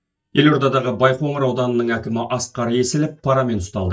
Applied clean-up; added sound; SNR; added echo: neural mask model DeepFilterNet 3.